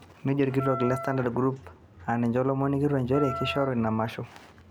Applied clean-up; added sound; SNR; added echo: none; Wind instrument, woodwind instrument; 10 dB; none.